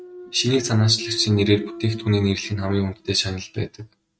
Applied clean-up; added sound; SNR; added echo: neural mask model RNNoise.